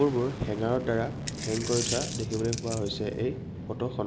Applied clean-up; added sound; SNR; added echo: none; Coin (dropping) + Fixed-wing aircraft, airplane; 6 dB; none.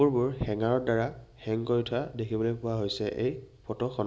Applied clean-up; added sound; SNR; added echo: none; none; none; none.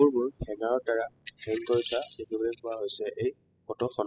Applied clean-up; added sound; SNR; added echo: classical method spectral subtraction.